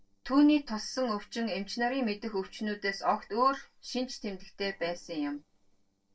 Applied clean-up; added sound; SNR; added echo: neural separator model SepFormer DNS4.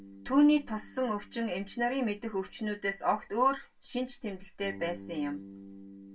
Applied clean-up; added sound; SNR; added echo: none; Bass guitar; 19 dB; reverberation time 0.2 s.